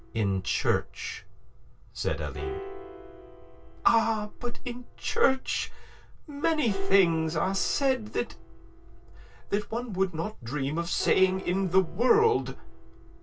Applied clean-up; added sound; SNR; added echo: none; Piano; 16 dB; reverberation time 0.2 s.